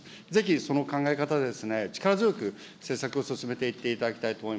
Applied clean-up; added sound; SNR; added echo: none; none; none; none.